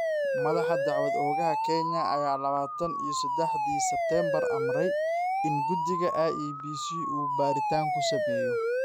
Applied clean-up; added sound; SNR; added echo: none; Siren; -3 dB; none.